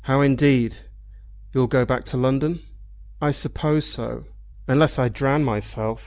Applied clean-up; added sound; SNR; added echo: none; none; none; none.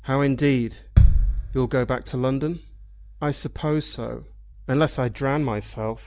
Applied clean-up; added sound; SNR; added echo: none; Bass drum; -2 dB; none.